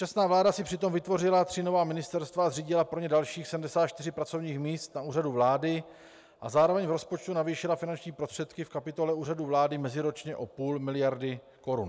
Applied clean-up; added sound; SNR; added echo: none; none; none; none.